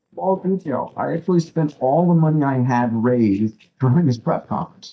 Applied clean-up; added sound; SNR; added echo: neural mask model DeepFilterNet 3.